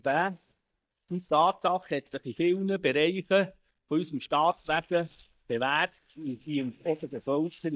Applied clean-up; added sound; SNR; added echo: neural mask model DeepFilterNet 3.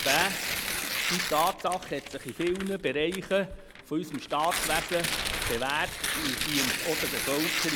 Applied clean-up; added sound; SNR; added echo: none; Tearing; 1 dB; none.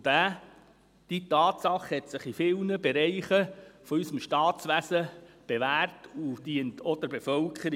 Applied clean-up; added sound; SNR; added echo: none; none; none; none.